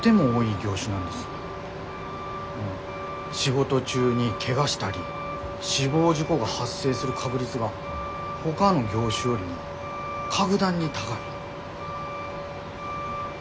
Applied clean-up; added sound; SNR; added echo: none; Truck; 7 dB; none.